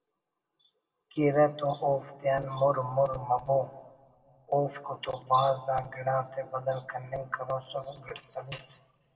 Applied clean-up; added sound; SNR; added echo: none; none; none; reverberation time 1.0 s.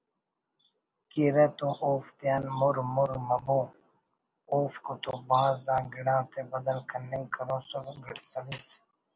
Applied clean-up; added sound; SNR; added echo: none; none; none; none.